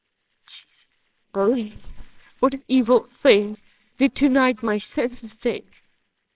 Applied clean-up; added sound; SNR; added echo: neural separator model SepFormer WHAMR!.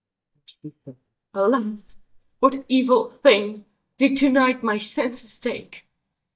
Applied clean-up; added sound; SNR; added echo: neural mask model DeepFilterNet 3.